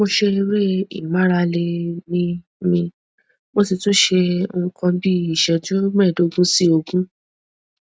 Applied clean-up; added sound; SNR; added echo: none; none; none; none.